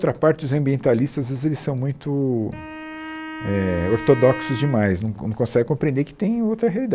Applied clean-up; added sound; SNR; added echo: none; Wind instrument, woodwind instrument; 12 dB; none.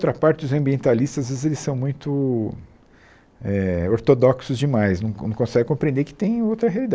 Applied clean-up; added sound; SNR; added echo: none; none; none; none.